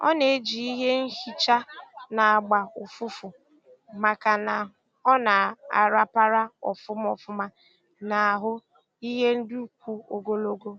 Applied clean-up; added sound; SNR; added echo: none; none; none; none.